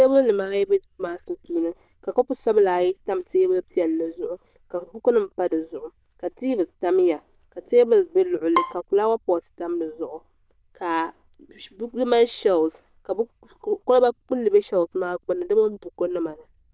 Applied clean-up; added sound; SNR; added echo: neural diffusion model UNIVERSE++.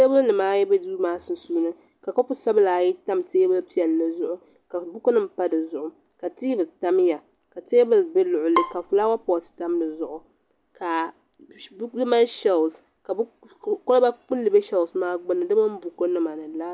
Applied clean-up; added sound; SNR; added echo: none; Bowed string instrument; 9 dB; none.